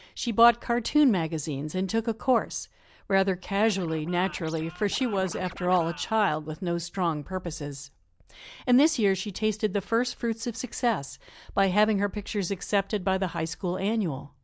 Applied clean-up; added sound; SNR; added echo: none; Scratching (performance technique); 17 dB; none.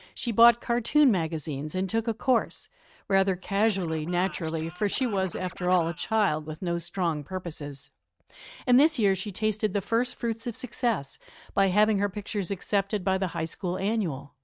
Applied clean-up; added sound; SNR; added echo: neural mask model RNNoise.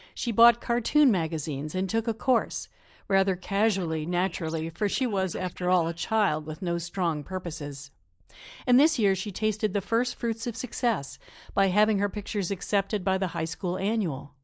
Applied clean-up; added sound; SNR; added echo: neural mask model Resemble Enhance denoiser.